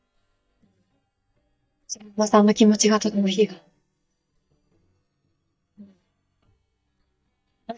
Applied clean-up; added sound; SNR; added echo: neural mask model DeepFilterNet 3.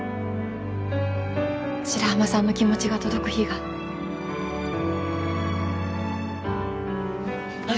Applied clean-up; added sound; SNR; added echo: none; none; none; none.